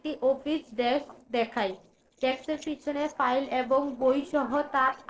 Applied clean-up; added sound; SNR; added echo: neural separator model SepFormer DNS4.